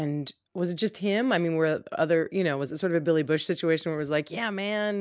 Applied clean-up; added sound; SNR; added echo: none; none; none; none.